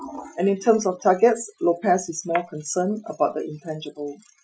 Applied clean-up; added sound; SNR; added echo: classical method Wiener filter.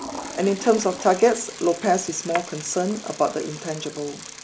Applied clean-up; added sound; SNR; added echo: none; Bicycle + Toilet flush; 14 dB; none.